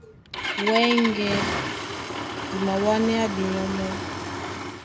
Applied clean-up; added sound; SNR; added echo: none; Engine starting; 4 dB; none.